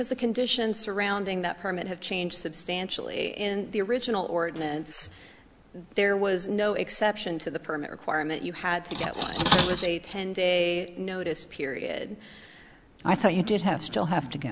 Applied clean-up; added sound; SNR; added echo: none; Cutlery, silverware; -1 dB; none.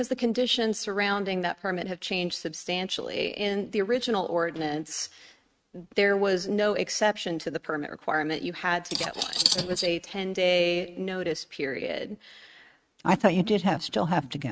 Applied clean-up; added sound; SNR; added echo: neural mask model RNNoise.